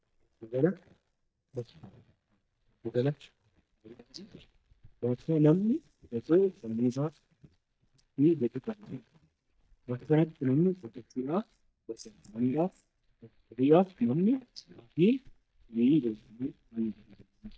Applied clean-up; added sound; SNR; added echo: neural mask model DeepFilterNet 3.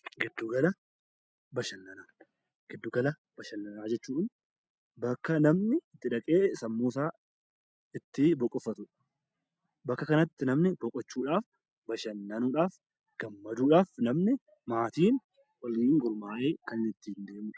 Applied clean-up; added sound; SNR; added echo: none; none; none; none.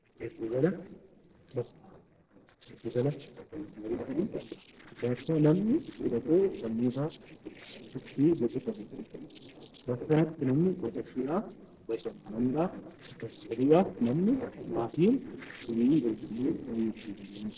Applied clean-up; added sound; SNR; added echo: neural separator model SepFormer DNS4.